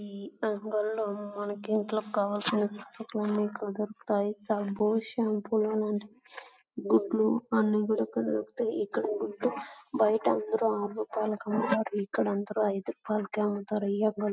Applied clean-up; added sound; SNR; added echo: none; none; none; none.